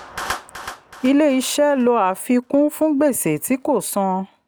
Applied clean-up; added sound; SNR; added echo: none; Clapping; 18 dB; none.